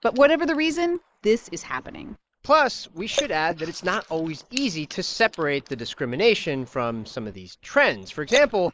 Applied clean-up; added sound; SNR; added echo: neural mask model Resemble Enhance denoiser.